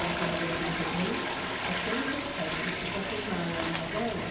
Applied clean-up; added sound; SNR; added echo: none; Toilet flush; -2 dB; reverberation time 0.9 s.